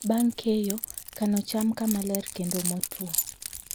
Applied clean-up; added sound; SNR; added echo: none; Keys jangling; 7 dB; none.